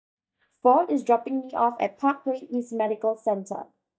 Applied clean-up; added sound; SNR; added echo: neural mask model DeepFilterNet 3.